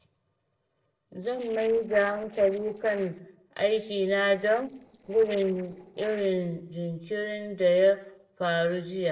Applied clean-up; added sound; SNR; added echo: neural separator model SepFormer DNS4.